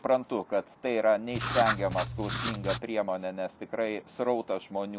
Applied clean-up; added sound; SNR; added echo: none; Writing; 3 dB; none.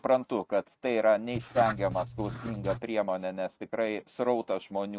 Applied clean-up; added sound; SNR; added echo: neural mask model RNNoise.